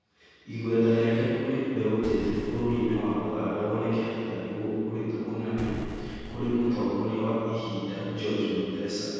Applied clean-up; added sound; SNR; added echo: none; Boom; 12 dB; reverberation time 2.2 s.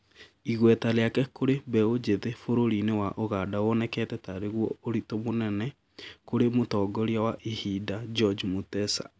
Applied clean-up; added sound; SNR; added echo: none; none; none; none.